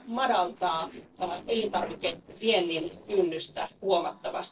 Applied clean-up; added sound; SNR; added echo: neural separator model SepFormer DNS4.